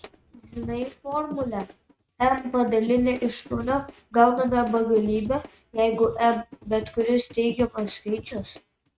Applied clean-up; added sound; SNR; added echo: neural mask model RNNoise.